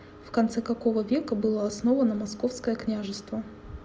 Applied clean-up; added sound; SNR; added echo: none; none; none; none.